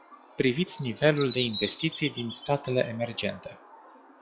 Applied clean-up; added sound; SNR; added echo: classical method log-MMSE.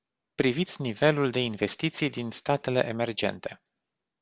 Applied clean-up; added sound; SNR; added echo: none; none; none; none.